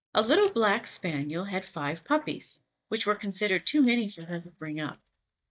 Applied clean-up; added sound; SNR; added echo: neural mask model DeepFilterNet 3.